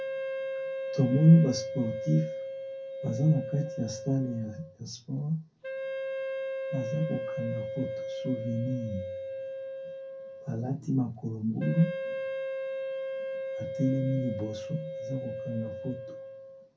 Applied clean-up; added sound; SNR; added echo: none; Wind instrument, woodwind instrument; 6 dB; reverberation time 0.3 s.